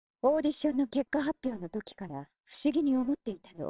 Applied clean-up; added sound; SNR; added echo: neural separator model SepFormer WHAMR!.